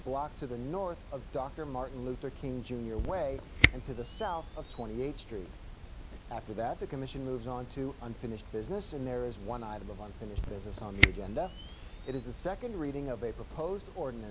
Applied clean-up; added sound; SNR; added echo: none; Camera; -1 dB; none.